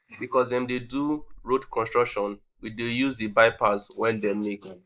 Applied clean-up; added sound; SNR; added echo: neural mask model Resemble Enhance denoiser.